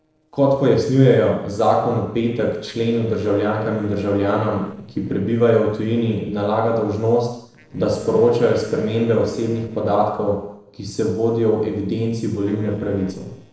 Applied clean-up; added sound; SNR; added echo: neural separator model SepFormer DNS4.